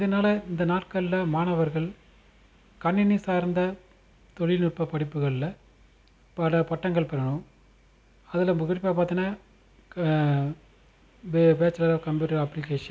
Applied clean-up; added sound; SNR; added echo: none; none; none; none.